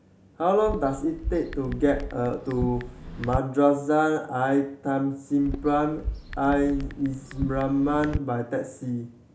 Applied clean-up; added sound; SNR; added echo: none; Chatter / Chirp, tweet / Car passing by / Typing; 10 dB; none.